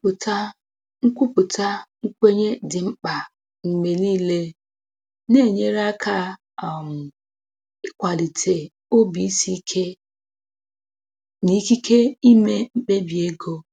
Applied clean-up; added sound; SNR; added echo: none; none; none; none.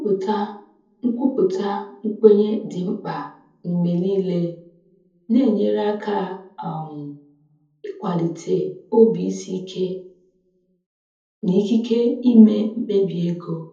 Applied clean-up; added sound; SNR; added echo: none; none; none; reverberation time 0.6 s.